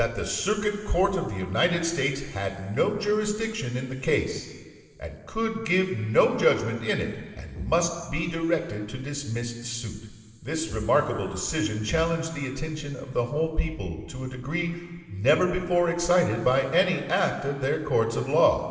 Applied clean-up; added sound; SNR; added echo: neural separator model SepFormer DNS4.